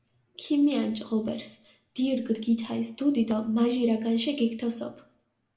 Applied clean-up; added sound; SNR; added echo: none; none; none; reverberation time 0.5 s.